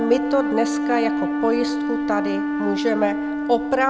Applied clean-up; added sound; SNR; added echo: none; Wind instrument, woodwind instrument; 1 dB; none.